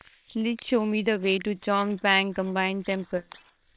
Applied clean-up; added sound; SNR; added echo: neural separator model SepFormer WHAM!.